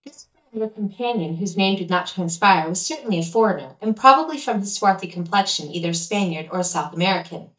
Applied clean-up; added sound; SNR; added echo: neural mask model DeepFilterNet 3.